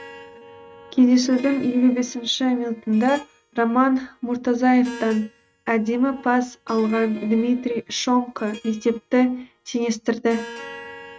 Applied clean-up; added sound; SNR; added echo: neural mask model RNNoise.